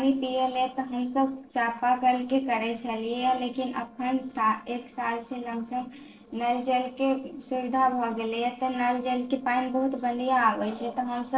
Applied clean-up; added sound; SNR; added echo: neural separator model SepFormer DNS4.